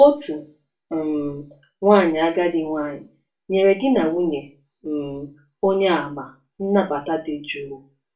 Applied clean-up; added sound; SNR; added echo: none; none; none; reverberation time 0.3 s.